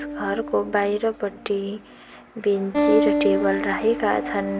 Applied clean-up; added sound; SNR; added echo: none; Acoustic guitar; 3 dB; none.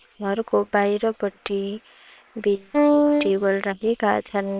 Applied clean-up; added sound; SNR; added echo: neural separator model SepFormer WHAM!.